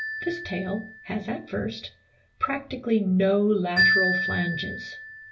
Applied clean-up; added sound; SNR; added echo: none; Marimba, xylophone; 3 dB; reverberation time 0.2 s.